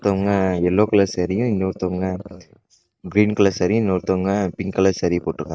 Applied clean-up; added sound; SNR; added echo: neural mask model DeepFilterNet 3.